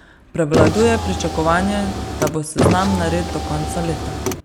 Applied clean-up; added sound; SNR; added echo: none; Car; 0 dB; none.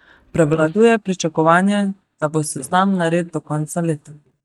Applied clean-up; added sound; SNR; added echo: neural mask model DeepFilterNet 3.